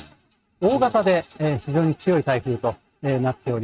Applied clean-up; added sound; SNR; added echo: neural mask model RNNoise.